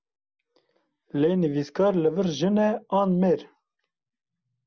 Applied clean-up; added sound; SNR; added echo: none; none; none; none.